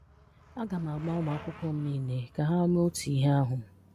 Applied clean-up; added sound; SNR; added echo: none; Motorcycle + Bicycle; 20 dB; none.